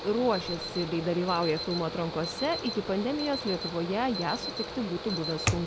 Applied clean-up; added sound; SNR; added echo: none; Mechanical fan + Alarm; 5 dB; none.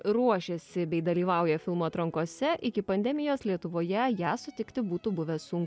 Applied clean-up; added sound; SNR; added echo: none; none; none; none.